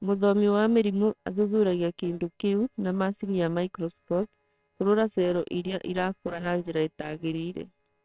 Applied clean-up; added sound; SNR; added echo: neural separator model SepFormer WHAMR!.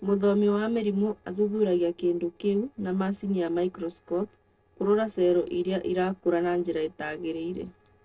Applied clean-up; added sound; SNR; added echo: neural separator model SepFormer DNS4.